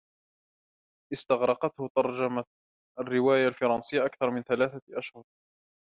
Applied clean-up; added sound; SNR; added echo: none; none; none; none.